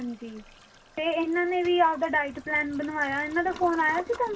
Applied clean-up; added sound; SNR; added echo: none; Toilet flush; 19 dB; reverberation time 0.4 s.